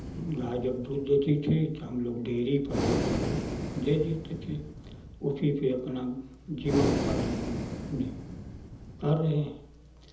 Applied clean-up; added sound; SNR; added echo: none; Breathing; 5 dB; reverberation time 1.2 s.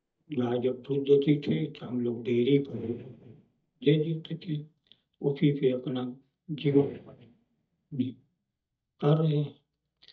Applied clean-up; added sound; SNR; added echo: neural mask model DeepFilterNet 3.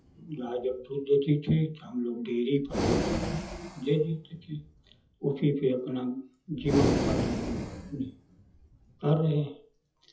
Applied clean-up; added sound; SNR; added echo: classical method WPE with log-MMSE.